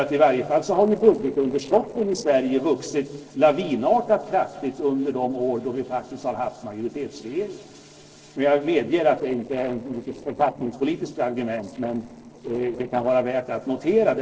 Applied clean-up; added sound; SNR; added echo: neural separator model SepFormer DNS4.